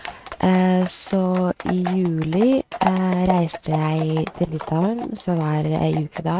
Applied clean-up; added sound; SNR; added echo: neural mask model RNNoise.